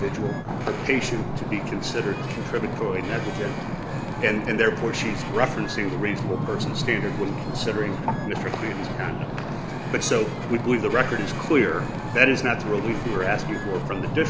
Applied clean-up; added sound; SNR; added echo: none; Wind / Ocean; 3 dB; none.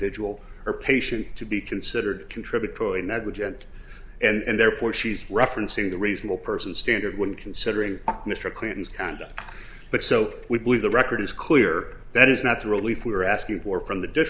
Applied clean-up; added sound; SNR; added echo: none; none; none; none.